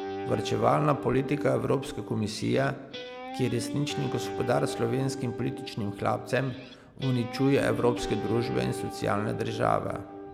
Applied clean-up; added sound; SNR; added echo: none; Guitar; 9 dB; none.